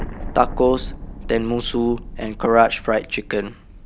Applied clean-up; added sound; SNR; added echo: none; Explosion; 11 dB; none.